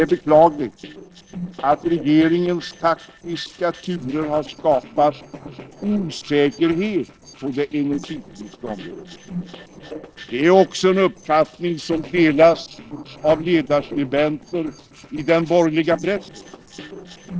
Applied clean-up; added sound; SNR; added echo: neural separator model SepFormer DNS4.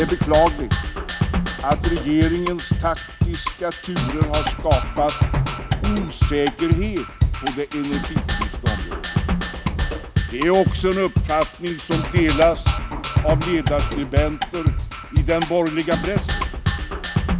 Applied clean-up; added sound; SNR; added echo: none; Percussion; -1 dB; none.